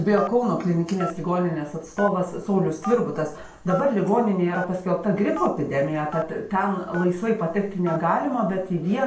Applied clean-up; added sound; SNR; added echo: none; Telephone; 15 dB; reverberation time 0.3 s.